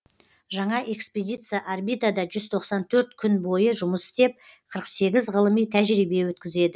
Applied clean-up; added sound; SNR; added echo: none; none; none; none.